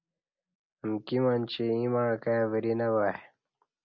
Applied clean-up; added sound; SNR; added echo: none; none; none; none.